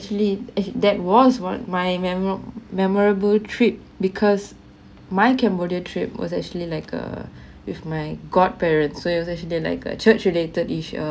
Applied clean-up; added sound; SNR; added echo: none; none; none; none.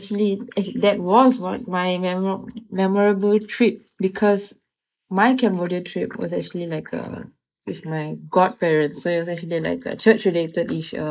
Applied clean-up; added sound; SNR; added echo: neural mask model Resemble Enhance denoiser.